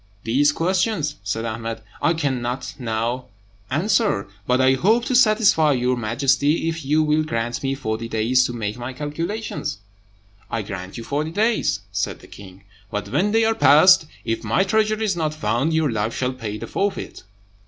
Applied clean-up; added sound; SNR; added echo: none; none; none; none.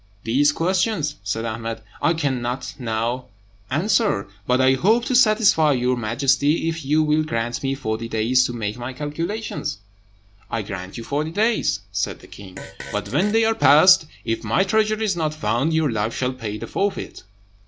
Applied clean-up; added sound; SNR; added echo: none; Fart; 16 dB; none.